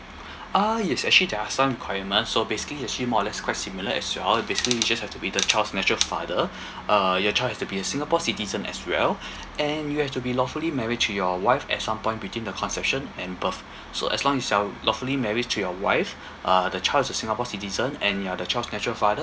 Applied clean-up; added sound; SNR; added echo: none; none; none; none.